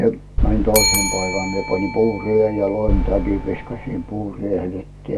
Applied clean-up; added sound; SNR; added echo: none; Boom + Bell; 2 dB; none.